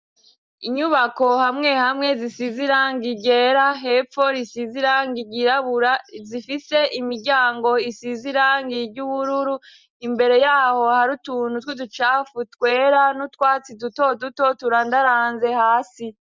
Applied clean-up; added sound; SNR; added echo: none; none; none; none.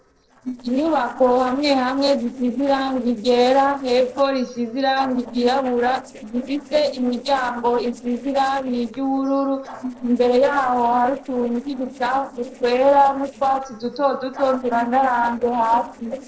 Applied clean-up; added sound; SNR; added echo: neural separator model SepFormer DNS4.